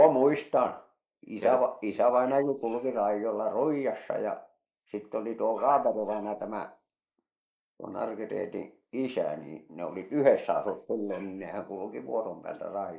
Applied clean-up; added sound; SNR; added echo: neural mask model Resemble Enhance denoiser.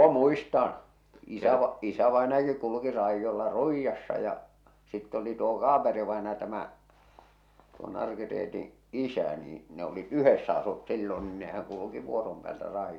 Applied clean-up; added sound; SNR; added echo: none; none; none; none.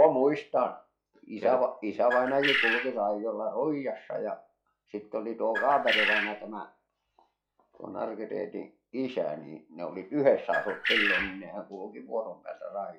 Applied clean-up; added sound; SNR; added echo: classical method log-MMSE.